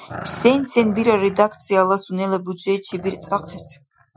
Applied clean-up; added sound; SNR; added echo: classical method Wiener filter.